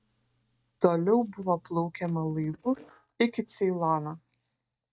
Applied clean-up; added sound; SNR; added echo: neural mask model DeepFilterNet 3.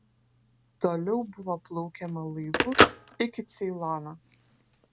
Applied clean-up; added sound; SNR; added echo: none; Telephone; -2 dB; none.